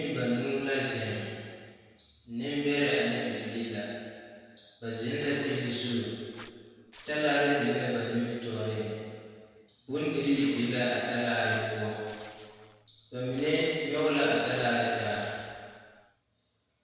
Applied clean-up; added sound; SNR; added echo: none; Tearing; 18 dB; reverberation time 1.9 s.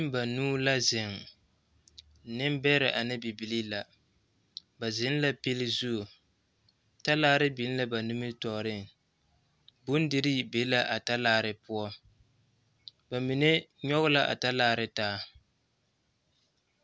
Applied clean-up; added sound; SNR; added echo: none; none; none; none.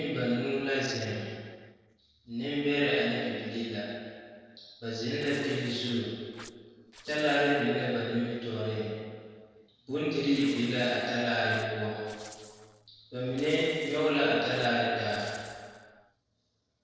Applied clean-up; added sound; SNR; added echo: neural separator model SepFormer DNS4.